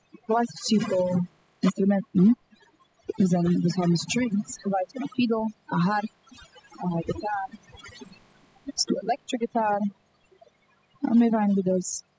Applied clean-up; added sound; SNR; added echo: classical method spectral subtraction.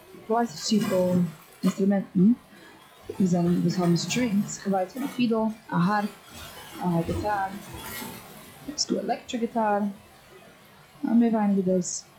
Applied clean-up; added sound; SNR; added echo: classical method log-MMSE.